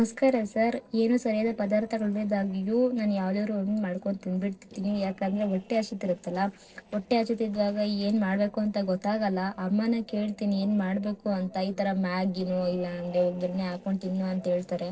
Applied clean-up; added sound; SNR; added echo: neural separator model SepFormer DNS4.